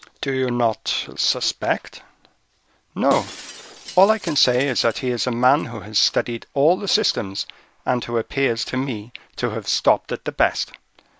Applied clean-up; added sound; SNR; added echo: none; Shatter; 17 dB; none.